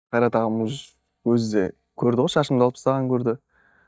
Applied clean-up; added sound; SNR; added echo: neural mask model DeepFilterNet 3.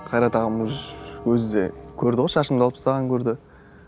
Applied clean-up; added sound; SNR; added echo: none; Bell; 19 dB; none.